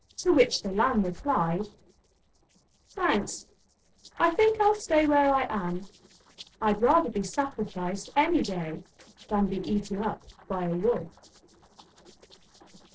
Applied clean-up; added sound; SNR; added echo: neural separator model SepFormer DNS4.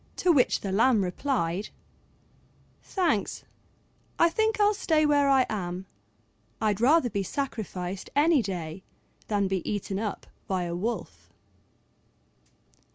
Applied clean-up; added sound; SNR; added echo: none; none; none; none.